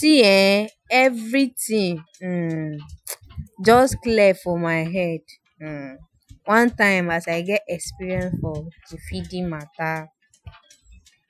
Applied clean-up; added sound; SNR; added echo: classical method Wiener filter.